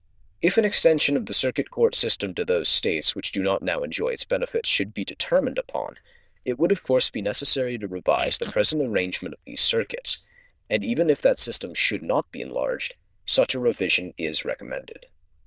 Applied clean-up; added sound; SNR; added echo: neural diffusion model UNIVERSE++.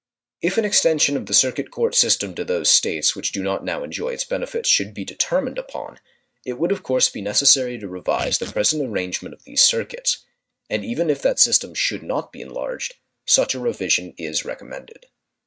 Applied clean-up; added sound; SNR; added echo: neural mask model RNNoise.